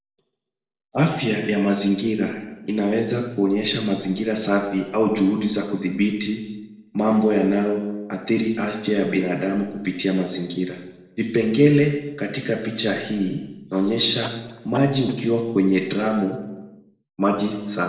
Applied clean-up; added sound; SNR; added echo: neural separator model SepFormer DNS4.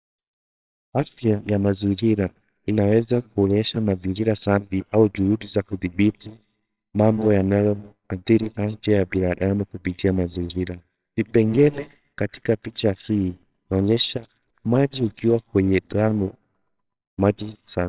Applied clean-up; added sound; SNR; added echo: neural separator model SepFormer WHAMR!.